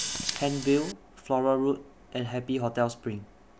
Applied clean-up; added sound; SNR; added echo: none; Scissors; 11 dB; none.